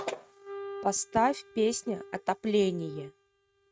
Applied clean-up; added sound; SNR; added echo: neural mask model RNNoise.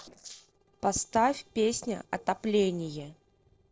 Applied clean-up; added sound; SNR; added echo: neural separator model SepFormer DNS4.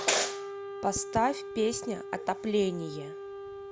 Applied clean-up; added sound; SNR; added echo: none; Wind instrument, woodwind instrument; 9 dB; none.